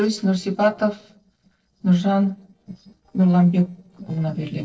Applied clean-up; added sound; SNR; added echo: neural separator model SepFormer DNS4.